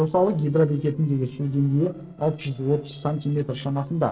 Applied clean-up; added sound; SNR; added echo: neural separator model SepFormer DNS4.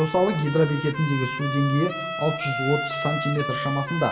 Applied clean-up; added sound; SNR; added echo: none; Trumpet; 6 dB; reverberation time 0.8 s.